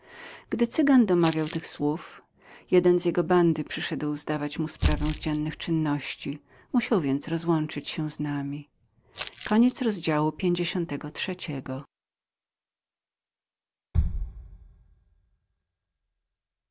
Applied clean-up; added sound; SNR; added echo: none; Bass drum + Crumpling, crinkling; 10 dB; none.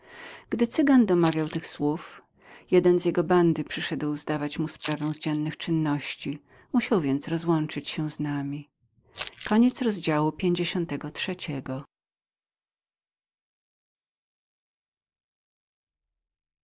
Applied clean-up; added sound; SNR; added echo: neural mask model Resemble Enhance denoiser.